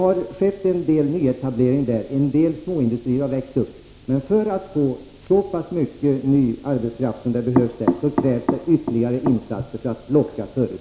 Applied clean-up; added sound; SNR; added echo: none; none; none; none.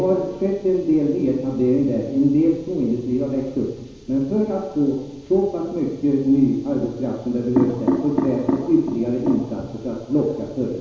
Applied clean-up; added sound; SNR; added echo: none; none; none; reverberation time 1.1 s.